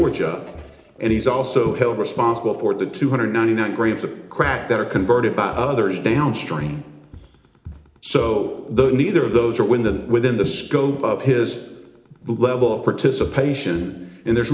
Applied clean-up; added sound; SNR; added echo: none; Walk, footsteps; 18 dB; reverberation time 0.8 s.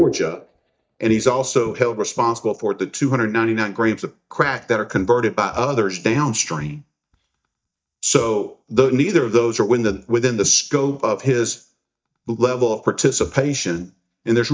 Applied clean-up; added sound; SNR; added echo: neural mask model DeepFilterNet 3.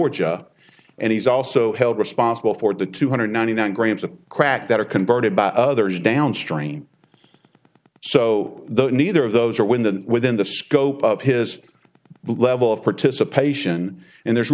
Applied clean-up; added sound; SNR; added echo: none; none; none; none.